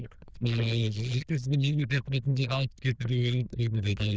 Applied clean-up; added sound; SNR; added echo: neural diffusion model UNIVERSE++.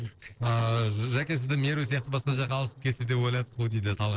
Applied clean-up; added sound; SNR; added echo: neural separator model SepFormer DNS4.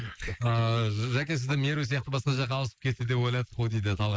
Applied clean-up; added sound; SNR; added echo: neural mask model Resemble Enhance denoiser.